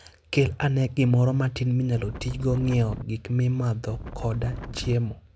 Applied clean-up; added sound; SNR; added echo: none; Wind; 10 dB; none.